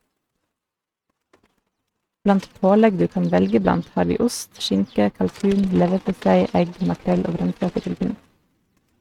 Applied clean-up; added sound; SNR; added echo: neural mask model RNNoise.